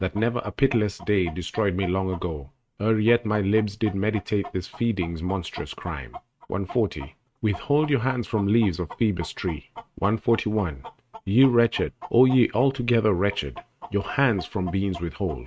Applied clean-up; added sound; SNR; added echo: neural mask model RNNoise.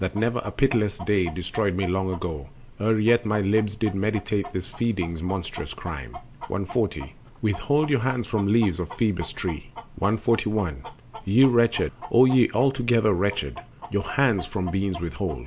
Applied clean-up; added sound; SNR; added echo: none; Chicken, rooster; 18 dB; none.